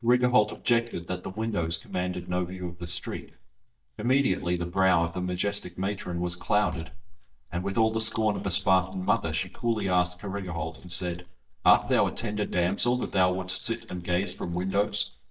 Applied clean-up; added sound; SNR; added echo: neural mask model DeepFilterNet 3.